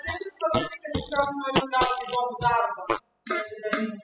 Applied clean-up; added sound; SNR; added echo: classical method spectral subtraction.